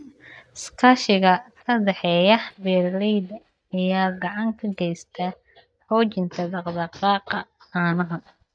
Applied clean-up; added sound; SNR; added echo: neural mask model DeepFilterNet 3.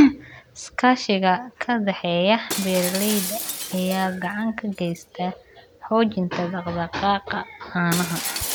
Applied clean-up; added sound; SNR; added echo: none; Shatter; 11 dB; none.